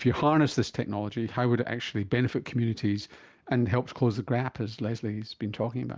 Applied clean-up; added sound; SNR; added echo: none; none; none; none.